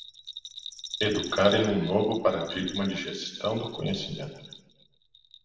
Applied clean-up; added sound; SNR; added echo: none; Bell; 12 dB; reverberation time 0.9 s.